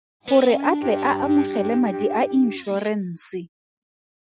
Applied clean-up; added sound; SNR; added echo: neural mask model RNNoise.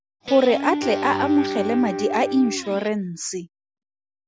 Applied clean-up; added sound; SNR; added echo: none; Guitar; 5 dB; none.